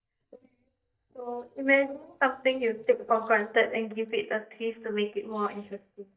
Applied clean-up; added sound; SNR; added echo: neural mask model DeepFilterNet 3.